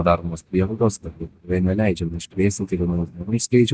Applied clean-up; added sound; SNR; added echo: neural mask model DeepFilterNet 3.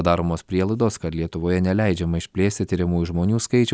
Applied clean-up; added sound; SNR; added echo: none; none; none; none.